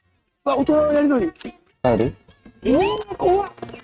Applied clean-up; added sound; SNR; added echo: neural mask model RNNoise.